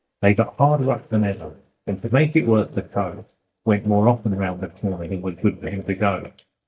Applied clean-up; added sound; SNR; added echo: neural mask model DeepFilterNet 3.